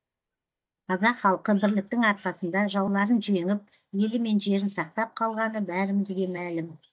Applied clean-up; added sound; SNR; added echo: neural mask model DeepFilterNet 3.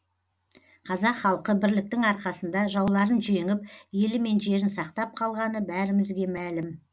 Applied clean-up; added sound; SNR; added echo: none; none; none; none.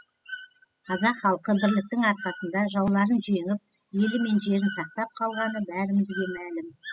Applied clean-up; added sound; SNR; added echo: classical method spectral subtraction.